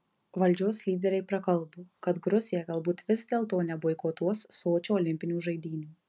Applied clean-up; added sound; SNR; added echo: none; none; none; none.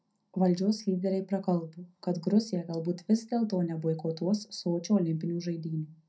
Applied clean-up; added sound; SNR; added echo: none; none; none; reverberation time 0.2 s.